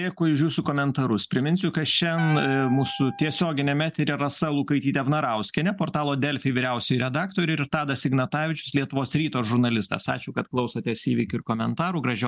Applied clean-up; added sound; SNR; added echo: none; Wind instrument, woodwind instrument; 12 dB; none.